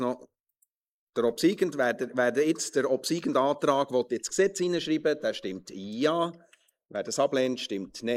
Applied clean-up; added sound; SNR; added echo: neural mask model Resemble Enhance denoiser.